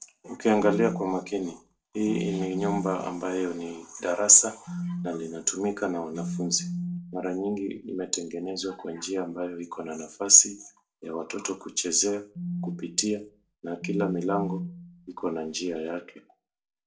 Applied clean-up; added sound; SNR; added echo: none; Telephone; 8 dB; reverberation time 0.2 s.